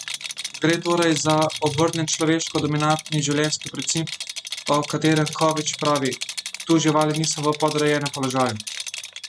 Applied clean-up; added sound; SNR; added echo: none; Rattle; 10 dB; none.